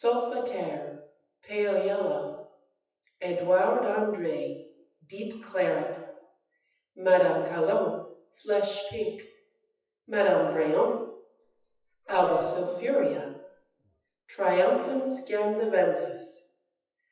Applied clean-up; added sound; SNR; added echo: classical method WPE with log-MMSE.